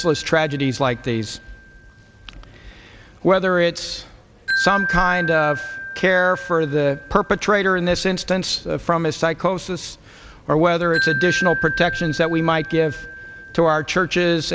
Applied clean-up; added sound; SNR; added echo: none; Wind chime; 9 dB; none.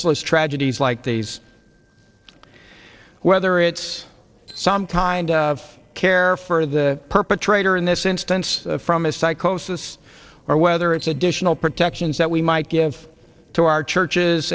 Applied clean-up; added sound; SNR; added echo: neural separator model SepFormer DNS4.